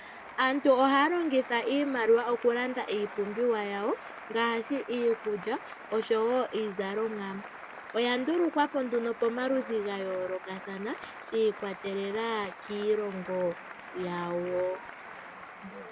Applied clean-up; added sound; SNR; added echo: none; Applause; 14 dB; none.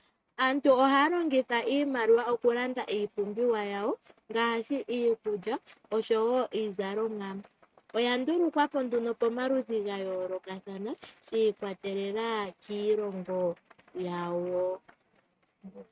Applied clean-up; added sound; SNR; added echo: neural mask model RNNoise.